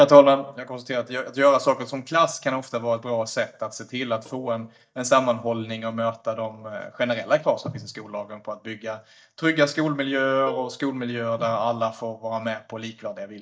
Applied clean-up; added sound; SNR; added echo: neural mask model DeepFilterNet 3.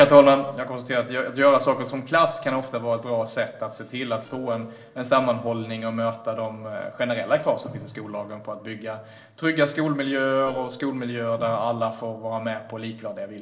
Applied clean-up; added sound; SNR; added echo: neural separator model SepFormer DNS4.